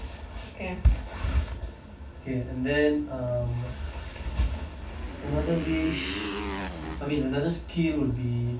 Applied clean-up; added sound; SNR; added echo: none; Motorcycle; 10 dB; reverberation time 0.2 s.